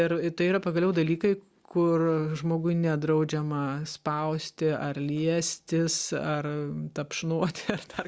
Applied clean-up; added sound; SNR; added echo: none; none; none; none.